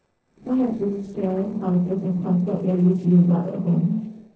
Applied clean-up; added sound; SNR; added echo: neural separator model SepFormer DNS4.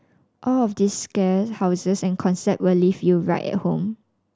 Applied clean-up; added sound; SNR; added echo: none; none; none; none.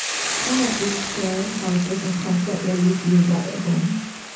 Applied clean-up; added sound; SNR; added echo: none; Boiling / Hiss; 7 dB; reverberation time 0.6 s.